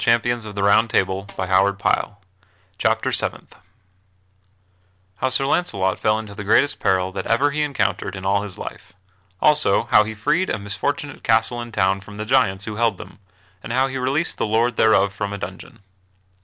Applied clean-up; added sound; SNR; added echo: neural separator model SepFormer DNS4.